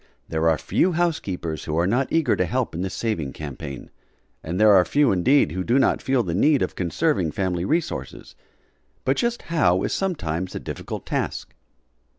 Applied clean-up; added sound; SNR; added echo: none; none; none; none.